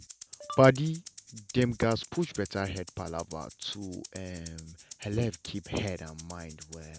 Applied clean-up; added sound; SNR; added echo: none; Rattle (instrument); 18 dB; none.